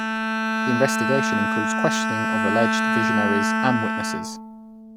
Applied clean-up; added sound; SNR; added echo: none; Bowed string instrument; -3 dB; none.